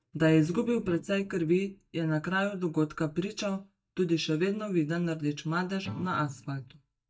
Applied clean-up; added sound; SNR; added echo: neural mask model DeepFilterNet 3.